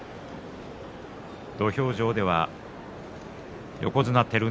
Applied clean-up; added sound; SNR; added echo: none; none; none; none.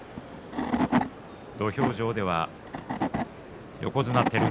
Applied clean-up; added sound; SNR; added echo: none; Wood / Tools; 0 dB; none.